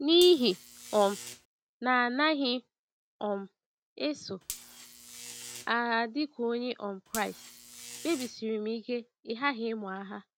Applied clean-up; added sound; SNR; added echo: none; Buzz; 14 dB; none.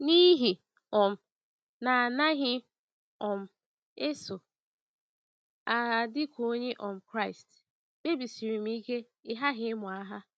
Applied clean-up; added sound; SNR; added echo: none; none; none; none.